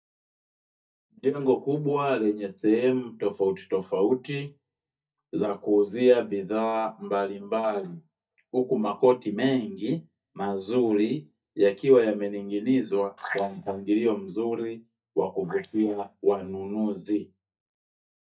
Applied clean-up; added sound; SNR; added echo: neural mask model DeepFilterNet 3.